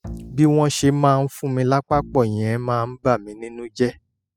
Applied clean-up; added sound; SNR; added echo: classical method spectral subtraction.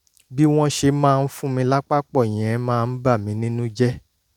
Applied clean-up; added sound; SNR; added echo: none; none; none; none.